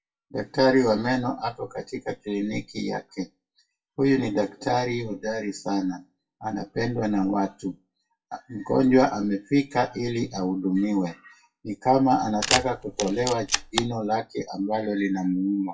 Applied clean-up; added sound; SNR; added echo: classical method WPE with log-MMSE.